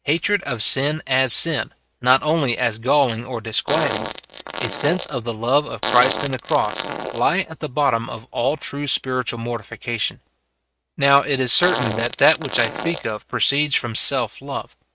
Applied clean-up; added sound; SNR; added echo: neural mask model RNNoise.